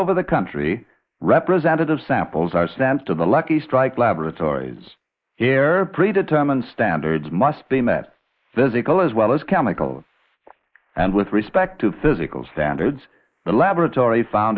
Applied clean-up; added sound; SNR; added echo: neural mask model Resemble Enhance denoiser.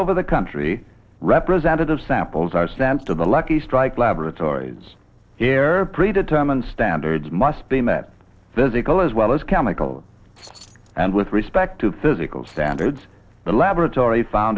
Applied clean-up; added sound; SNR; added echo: neural separator model SepFormer DNS4.